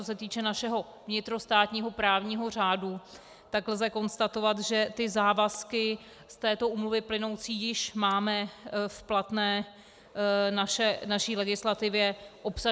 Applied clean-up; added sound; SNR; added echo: none; none; none; none.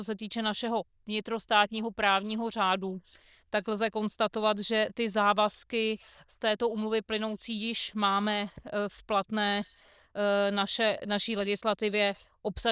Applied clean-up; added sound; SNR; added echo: neural diffusion model UNIVERSE++.